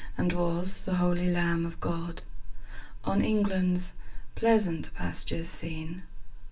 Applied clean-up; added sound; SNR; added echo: none; none; none; reverberation time 0.2 s.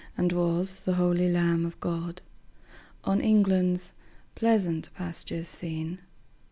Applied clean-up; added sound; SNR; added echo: none; none; none; none.